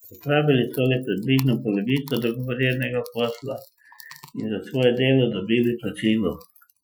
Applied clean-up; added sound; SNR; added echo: classical method Wiener filter.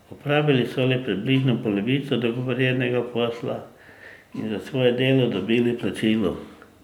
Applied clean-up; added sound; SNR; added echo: none; none; none; none.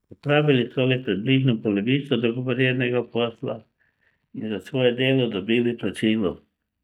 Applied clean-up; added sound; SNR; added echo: neural mask model DeepFilterNet 3.